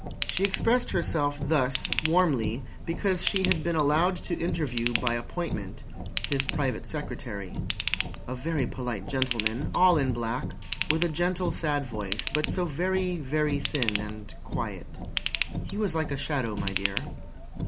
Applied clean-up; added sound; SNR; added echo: none; Car + Ratchet, pawl / Tools; 4 dB; none.